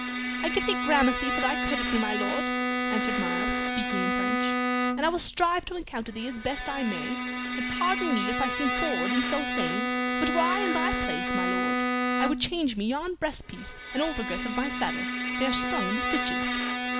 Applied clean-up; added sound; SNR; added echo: none; Bowed string instrument; -1 dB; none.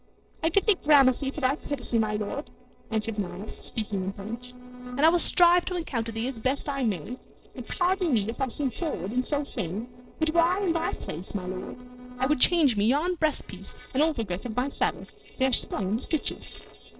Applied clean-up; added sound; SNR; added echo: neural separator model SepFormer DNS4.